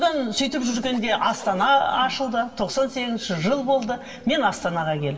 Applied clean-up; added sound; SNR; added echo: none; Scratching (performance technique); 20 dB; reverberation time 2.6 s.